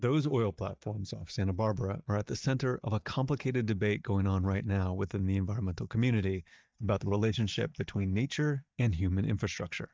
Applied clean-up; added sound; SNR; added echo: neural mask model DeepFilterNet 3.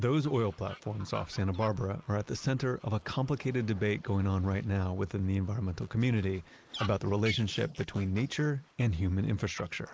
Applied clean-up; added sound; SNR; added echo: neural mask model Resemble Enhance denoiser.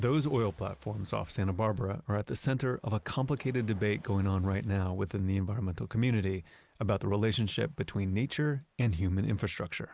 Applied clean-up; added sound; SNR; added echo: none; none; none; none.